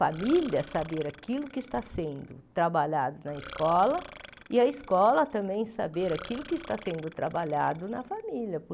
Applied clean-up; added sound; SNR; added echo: none; Burping, eructation; 19 dB; none.